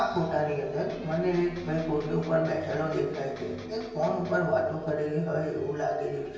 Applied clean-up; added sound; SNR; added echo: none; Electric guitar; 15 dB; reverberation time 1.2 s.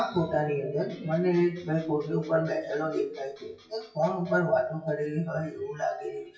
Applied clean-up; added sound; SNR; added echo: classical method WPE with log-MMSE.